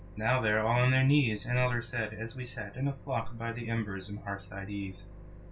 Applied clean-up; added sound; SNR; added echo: none; Microwave oven; 17 dB; reverberation time 0.2 s.